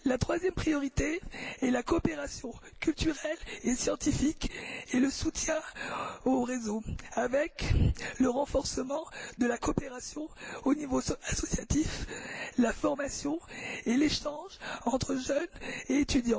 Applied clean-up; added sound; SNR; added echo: none; none; none; none.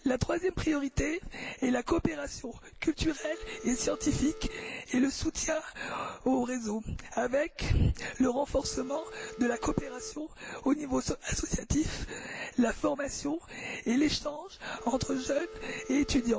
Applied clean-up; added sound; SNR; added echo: none; Telephone; 14 dB; none.